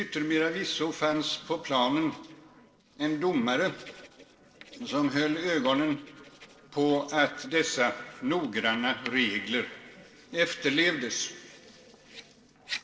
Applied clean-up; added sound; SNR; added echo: neural separator model SepFormer DNS4.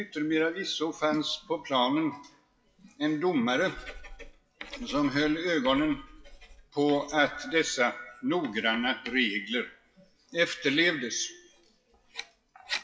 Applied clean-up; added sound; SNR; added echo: classical method WPE with log-MMSE.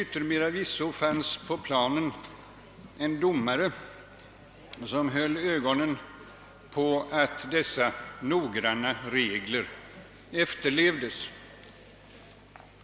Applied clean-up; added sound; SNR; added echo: none; none; none; none.